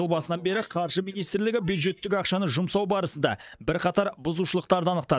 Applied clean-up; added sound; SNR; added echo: neural mask model DeepFilterNet 3.